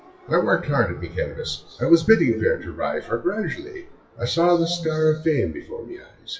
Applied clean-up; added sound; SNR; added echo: classical method WPE with log-MMSE.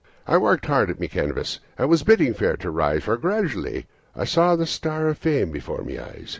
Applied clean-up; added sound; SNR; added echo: none; none; none; none.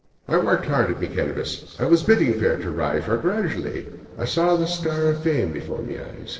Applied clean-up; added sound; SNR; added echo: neural separator model SepFormer DNS4.